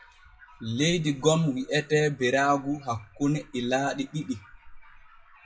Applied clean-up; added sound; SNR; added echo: classical method WPE with log-MMSE.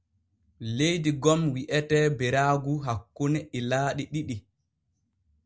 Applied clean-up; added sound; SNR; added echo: none; none; none; none.